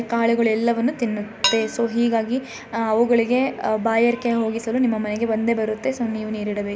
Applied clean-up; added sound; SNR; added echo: none; Dishes, pots, and pans; 11 dB; none.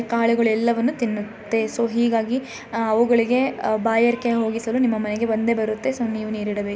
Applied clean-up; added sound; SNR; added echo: none; none; none; none.